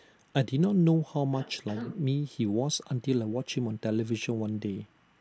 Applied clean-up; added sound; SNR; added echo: none; Cough; 15 dB; none.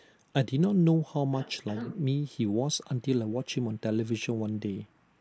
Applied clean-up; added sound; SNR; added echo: neural mask model Resemble Enhance denoiser.